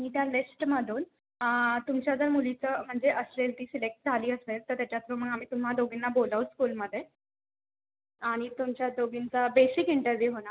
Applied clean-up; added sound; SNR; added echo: none; none; none; none.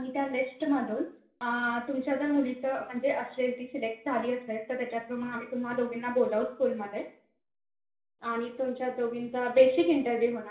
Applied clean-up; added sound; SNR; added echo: none; none; none; reverberation time 0.5 s.